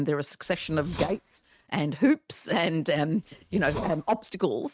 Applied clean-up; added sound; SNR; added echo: neural mask model RNNoise.